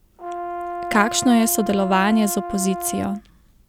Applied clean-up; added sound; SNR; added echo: none; Brass instrument; 9 dB; none.